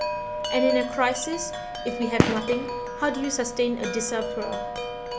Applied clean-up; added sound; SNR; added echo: none; Gunshot, gunfire + Wind chime; 1 dB; none.